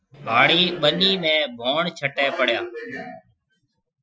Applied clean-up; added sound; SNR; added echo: classical method Wiener filter.